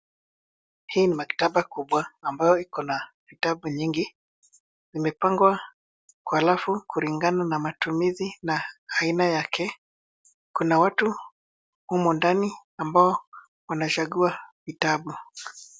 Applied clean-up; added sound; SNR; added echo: none; none; none; none.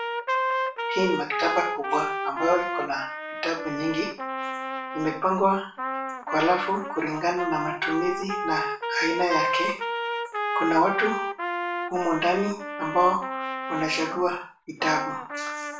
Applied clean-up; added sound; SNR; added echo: none; Trumpet; 3 dB; reverberation time 0.4 s.